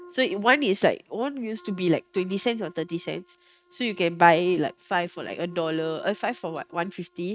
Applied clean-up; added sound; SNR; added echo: neural mask model RNNoise.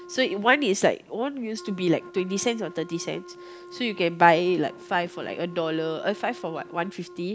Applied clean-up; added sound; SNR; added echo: none; Wind instrument, woodwind instrument; 18 dB; none.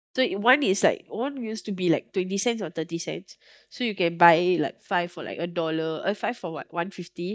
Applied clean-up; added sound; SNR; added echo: neural mask model DeepFilterNet 3.